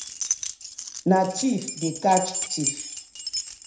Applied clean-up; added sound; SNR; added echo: none; Keys jangling; 5 dB; reverberation time 0.5 s.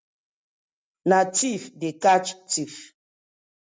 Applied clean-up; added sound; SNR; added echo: none; none; none; none.